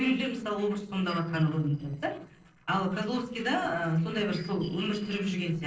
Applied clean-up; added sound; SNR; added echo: neural separator model SepFormer DNS4.